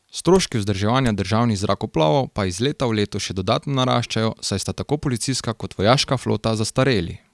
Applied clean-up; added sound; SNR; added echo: none; Hammer; 16 dB; none.